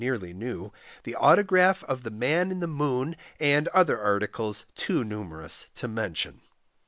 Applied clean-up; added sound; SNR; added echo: none; none; none; none.